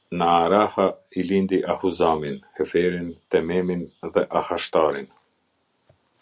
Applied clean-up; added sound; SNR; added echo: none; Alarm; 19 dB; none.